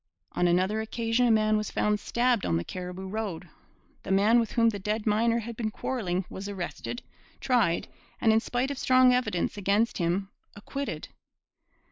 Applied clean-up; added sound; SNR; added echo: neural mask model Resemble Enhance denoiser.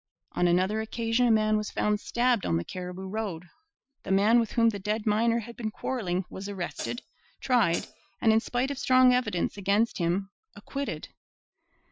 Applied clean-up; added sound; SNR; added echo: classical method Wiener filter.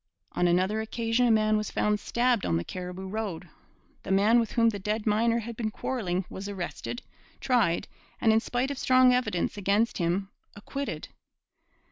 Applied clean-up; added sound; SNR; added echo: none; none; none; none.